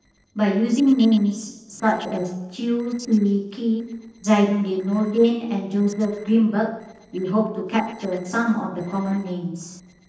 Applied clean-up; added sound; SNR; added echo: neural separator model SepFormer DNS4.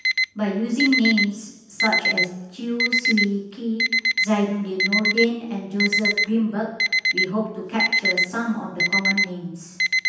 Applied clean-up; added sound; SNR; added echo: none; Alarm; -1 dB; reverberation time 0.9 s.